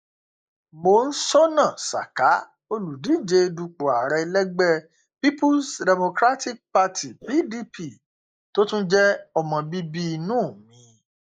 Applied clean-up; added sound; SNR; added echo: neural mask model Resemble Enhance denoiser.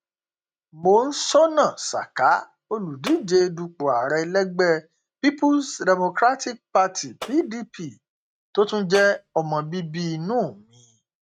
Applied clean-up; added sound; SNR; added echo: neural mask model RNNoise.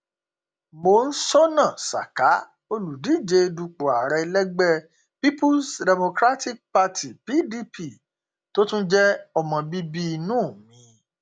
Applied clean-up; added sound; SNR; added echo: none; none; none; none.